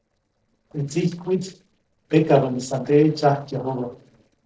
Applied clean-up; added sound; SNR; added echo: neural separator model SepFormer DNS4.